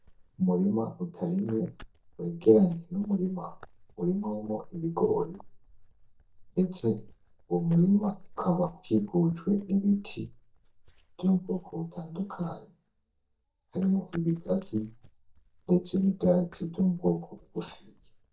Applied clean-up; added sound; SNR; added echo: neural mask model DeepFilterNet 3.